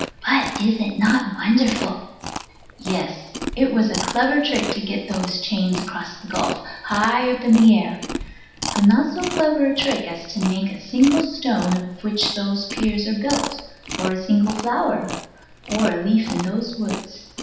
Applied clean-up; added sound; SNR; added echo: none; Chewing, mastication; 11 dB; reverberation time 0.8 s.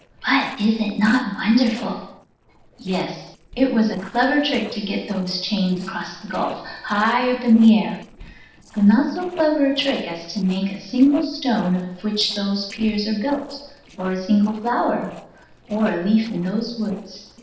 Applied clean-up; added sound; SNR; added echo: neural separator model SepFormer DNS4.